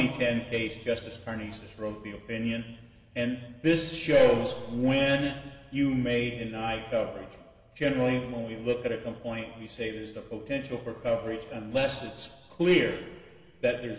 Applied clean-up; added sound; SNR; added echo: none; none; none; reverberation time 1.8 s.